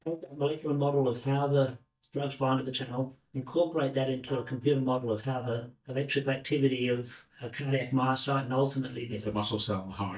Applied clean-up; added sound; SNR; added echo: neural mask model DeepFilterNet 3.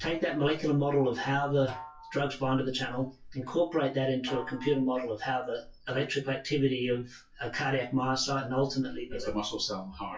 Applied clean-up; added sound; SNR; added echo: classical method WPE with log-MMSE.